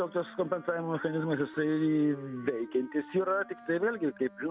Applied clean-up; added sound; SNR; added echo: none; Wind instrument, woodwind instrument; 19 dB; none.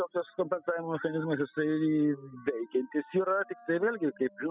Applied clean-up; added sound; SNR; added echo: classical method spectral subtraction.